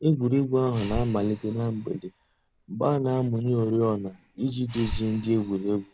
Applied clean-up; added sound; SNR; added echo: none; Breathing; 14 dB; none.